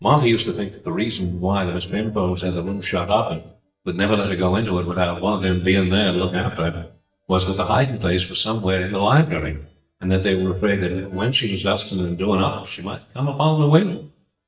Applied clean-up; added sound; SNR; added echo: neural mask model DeepFilterNet 3.